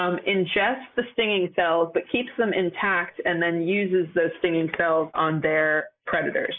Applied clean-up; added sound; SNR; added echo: neural mask model Resemble Enhance denoiser.